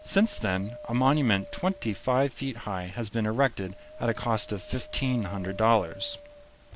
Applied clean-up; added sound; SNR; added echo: none; Wind; 19 dB; none.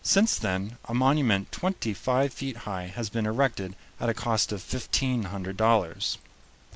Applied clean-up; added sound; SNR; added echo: none; none; none; none.